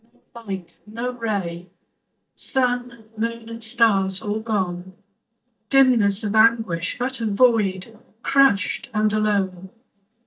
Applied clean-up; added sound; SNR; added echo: neural mask model DeepFilterNet 3.